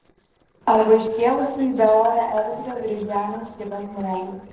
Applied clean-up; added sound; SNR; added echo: neural separator model SepFormer DNS4.